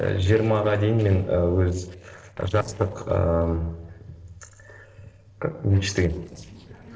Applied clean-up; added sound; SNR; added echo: neural separator model SepFormer DNS4.